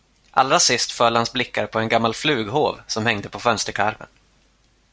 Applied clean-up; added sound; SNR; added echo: none; none; none; none.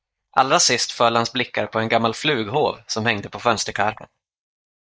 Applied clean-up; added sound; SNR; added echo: neural mask model Resemble Enhance denoiser.